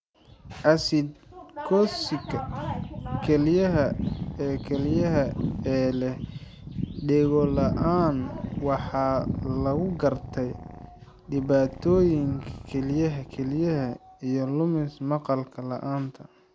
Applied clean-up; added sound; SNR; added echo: none; Purr; 17 dB; none.